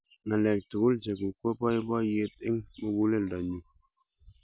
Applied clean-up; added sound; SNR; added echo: none; none; none; none.